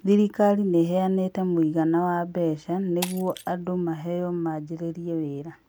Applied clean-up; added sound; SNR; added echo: none; Shatter; 18 dB; none.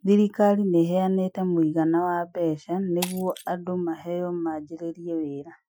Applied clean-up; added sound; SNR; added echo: classical method Wiener filter.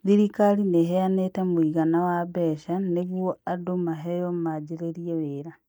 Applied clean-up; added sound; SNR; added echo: neural mask model DeepFilterNet 3.